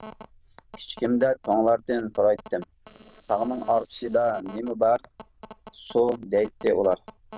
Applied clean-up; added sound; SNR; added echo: neural diffusion model UNIVERSE++.